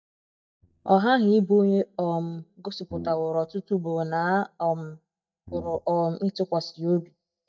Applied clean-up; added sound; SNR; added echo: neural mask model DeepFilterNet 3.